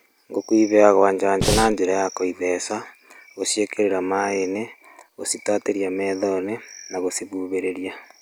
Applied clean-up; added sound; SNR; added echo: none; Breathing; 0 dB; none.